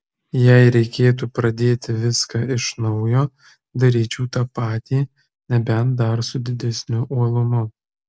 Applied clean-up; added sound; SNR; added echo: none; none; none; none.